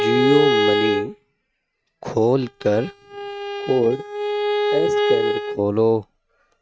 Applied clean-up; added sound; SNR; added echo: neural mask model RNNoise.